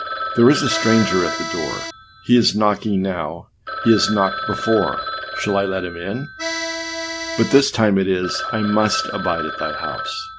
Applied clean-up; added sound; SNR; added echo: none; Accordion + Telephone; 7 dB; none.